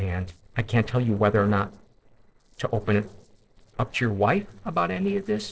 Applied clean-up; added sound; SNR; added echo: neural separator model SepFormer DNS4.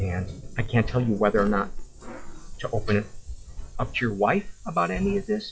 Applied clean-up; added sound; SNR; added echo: classical method WPE with log-MMSE.